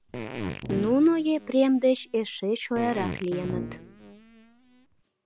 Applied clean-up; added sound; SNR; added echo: none; Fart + Brass instrument; 10 dB; none.